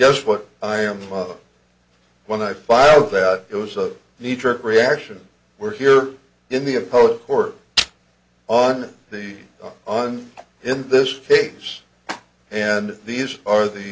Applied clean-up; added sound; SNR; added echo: none; none; none; none.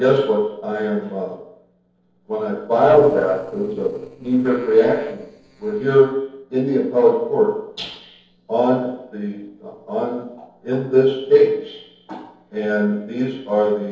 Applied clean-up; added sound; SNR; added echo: neural separator model SepFormer DNS4.